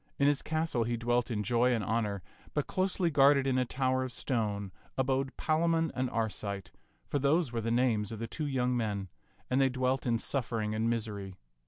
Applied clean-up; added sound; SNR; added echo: none; none; none; none.